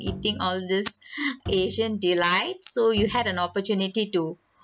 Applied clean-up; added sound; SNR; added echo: none; Bowed string instrument; 14 dB; none.